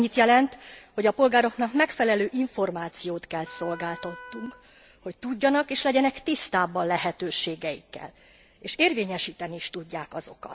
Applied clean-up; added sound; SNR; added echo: none; Wind instrument, woodwind instrument; 19 dB; none.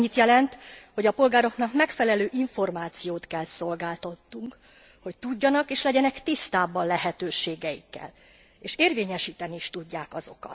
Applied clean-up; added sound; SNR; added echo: none; none; none; none.